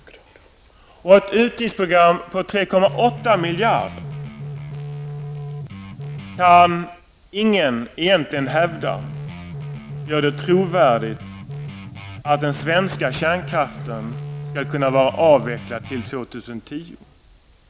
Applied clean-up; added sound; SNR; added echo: none; Guitar; 11 dB; none.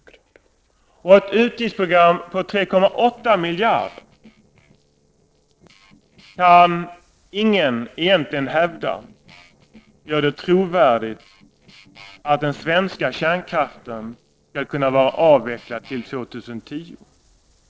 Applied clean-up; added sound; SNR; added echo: neural separator model SepFormer DNS4.